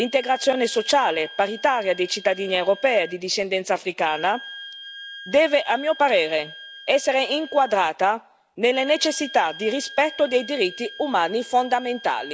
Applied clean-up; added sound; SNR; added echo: none; Wind instrument, woodwind instrument; 17 dB; none.